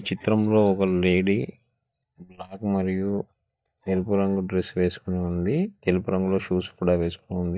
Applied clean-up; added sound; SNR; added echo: neural mask model DeepFilterNet 3.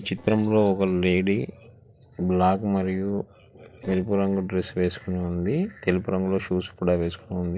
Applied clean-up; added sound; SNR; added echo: neural separator model SepFormer DNS4.